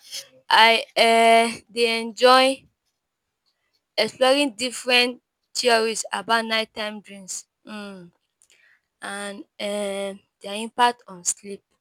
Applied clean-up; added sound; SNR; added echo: none; none; none; none.